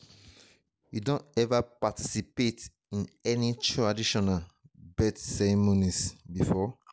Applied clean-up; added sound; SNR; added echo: none; none; none; none.